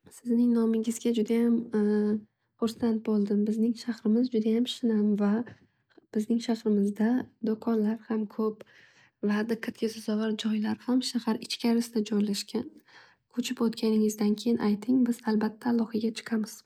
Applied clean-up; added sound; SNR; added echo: none; none; none; none.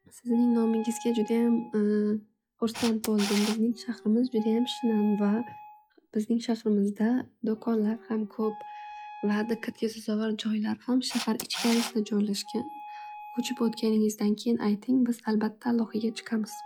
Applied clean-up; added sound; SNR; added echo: classical method log-MMSE.